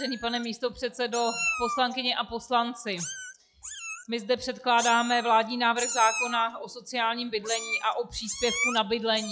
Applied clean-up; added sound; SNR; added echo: classical method log-MMSE.